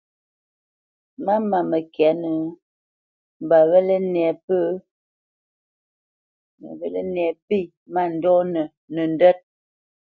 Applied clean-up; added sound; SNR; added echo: none; none; none; none.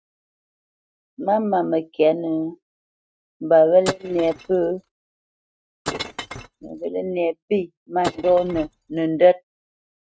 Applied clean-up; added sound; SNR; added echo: neural mask model RNNoise.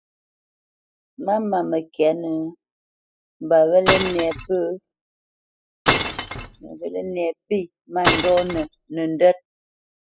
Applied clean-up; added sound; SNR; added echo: classical method spectral subtraction.